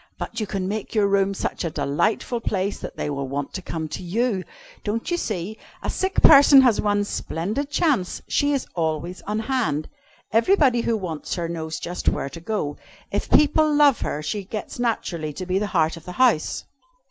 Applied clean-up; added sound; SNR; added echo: none; none; none; none.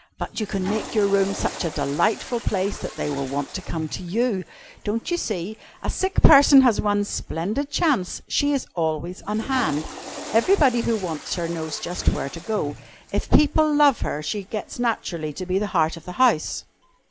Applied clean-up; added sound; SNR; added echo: none; Toilet flush / Water; 17 dB; none.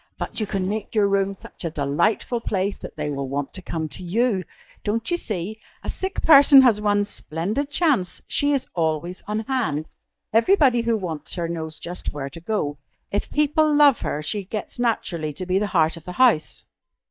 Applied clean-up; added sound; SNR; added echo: neural mask model DeepFilterNet 3.